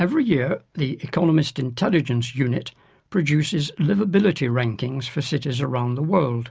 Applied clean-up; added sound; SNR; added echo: none; none; none; none.